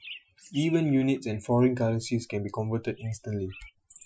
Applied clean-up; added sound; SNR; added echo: classical method Wiener filter.